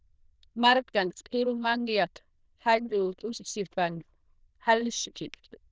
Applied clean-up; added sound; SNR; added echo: neural diffusion model UNIVERSE++.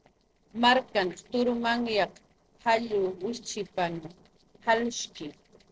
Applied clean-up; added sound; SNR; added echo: neural separator model SepFormer DNS4.